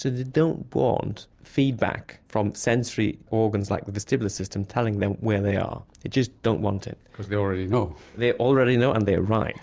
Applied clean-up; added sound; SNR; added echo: none; none; none; none.